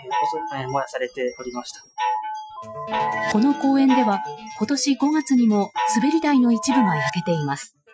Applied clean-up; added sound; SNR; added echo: classical method Wiener filter.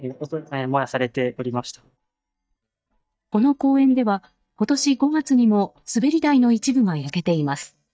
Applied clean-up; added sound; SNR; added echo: neural mask model DeepFilterNet 3.